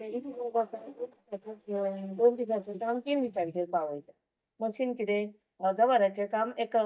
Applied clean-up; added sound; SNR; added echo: neural mask model DeepFilterNet 3.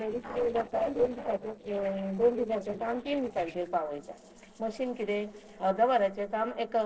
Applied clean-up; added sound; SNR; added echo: neural separator model SepFormer DNS4.